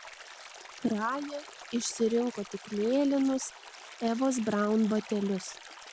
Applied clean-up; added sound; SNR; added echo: none; Stream; 17 dB; none.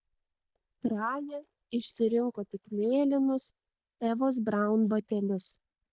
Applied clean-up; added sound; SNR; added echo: neural mask model DeepFilterNet 3.